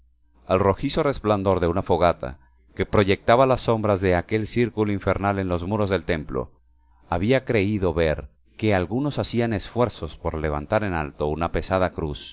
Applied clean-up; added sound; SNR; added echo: none; none; none; none.